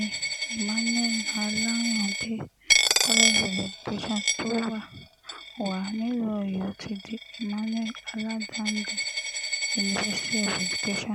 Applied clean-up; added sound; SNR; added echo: none; Coin (dropping); -2 dB; none.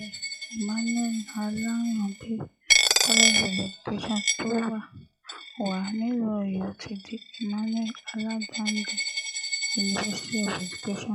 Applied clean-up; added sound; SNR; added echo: classical method log-MMSE.